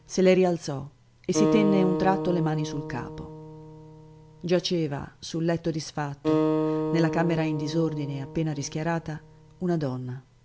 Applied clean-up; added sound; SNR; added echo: none; Acoustic guitar; 4 dB; none.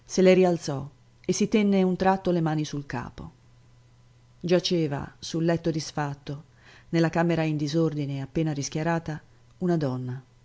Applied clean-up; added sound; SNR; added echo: none; none; none; none.